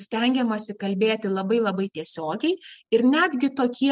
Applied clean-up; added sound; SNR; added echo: none; none; none; none.